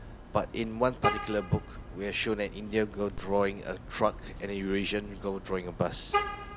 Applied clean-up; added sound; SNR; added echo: none; Vehicle horn, car horn, honking; 6 dB; none.